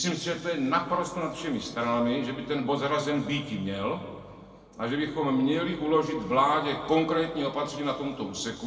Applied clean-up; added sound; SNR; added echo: none; none; none; reverberation time 1.6 s.